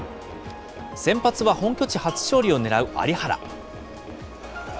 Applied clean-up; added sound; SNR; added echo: none; Glass; 18 dB; none.